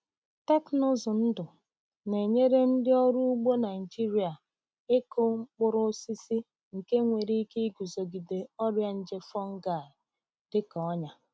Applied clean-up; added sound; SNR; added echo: none; none; none; none.